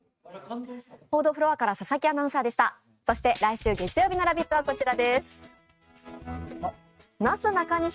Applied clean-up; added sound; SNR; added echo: neural mask model RNNoise.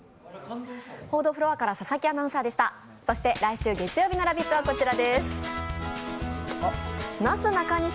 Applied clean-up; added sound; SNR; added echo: none; none; none; none.